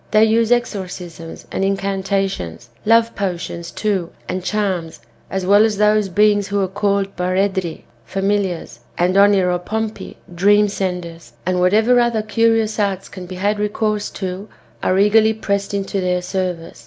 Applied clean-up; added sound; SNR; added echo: none; none; none; none.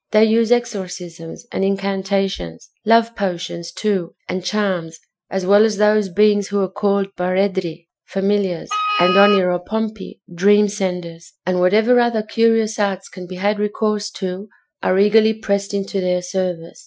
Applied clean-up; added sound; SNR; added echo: classical method Wiener filter.